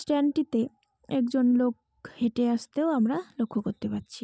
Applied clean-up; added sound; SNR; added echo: none; none; none; none.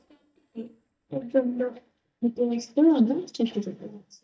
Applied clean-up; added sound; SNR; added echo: neural mask model DeepFilterNet 3.